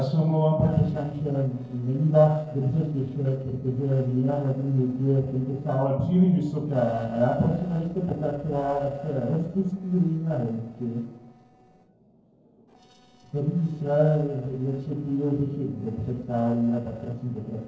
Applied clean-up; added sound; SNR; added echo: neural separator model SepFormer DNS4.